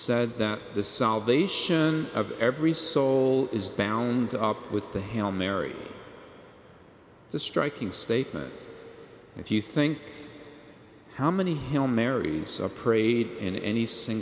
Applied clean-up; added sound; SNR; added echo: none; none; none; none.